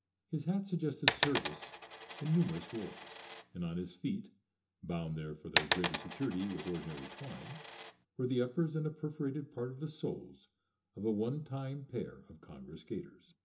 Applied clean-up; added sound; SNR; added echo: none; Coin (dropping); -3 dB; reverberation time 0.2 s.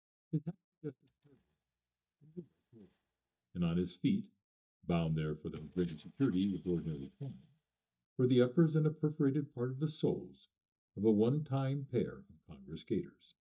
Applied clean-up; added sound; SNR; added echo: neural mask model DeepFilterNet 3.